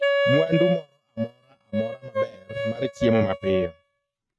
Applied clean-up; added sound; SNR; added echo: neural mask model RNNoise.